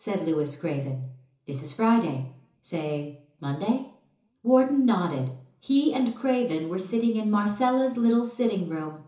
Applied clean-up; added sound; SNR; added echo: none; none; none; reverberation time 0.7 s.